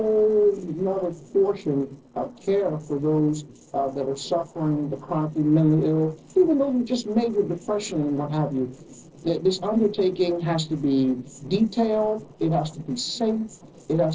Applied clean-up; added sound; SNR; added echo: neural separator model SepFormer DNS4.